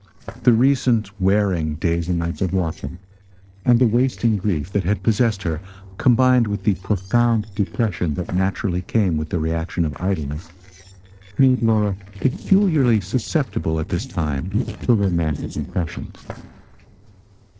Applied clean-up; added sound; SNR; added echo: neural separator model SepFormer DNS4.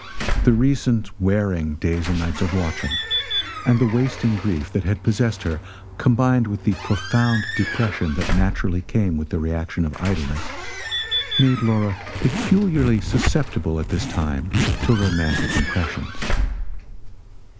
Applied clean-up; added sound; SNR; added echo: none; Zipper (clothing) + Squeak / Slam / Alarm / Wood; 4 dB; none.